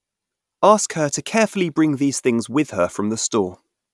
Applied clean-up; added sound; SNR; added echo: none; none; none; none.